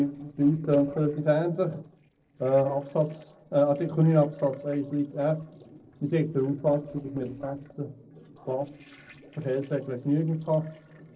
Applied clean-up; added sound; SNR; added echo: neural separator model SepFormer DNS4.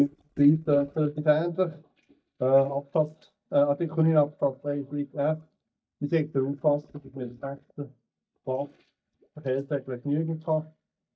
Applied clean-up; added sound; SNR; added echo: neural mask model DeepFilterNet 3.